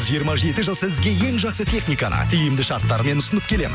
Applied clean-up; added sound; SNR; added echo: none; none; none; none.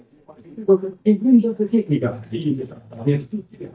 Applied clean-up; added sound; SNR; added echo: neural mask model DeepFilterNet 3.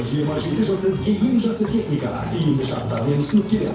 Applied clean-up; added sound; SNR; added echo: none; Waves, surf; 20 dB; reverberation time 2.4 s.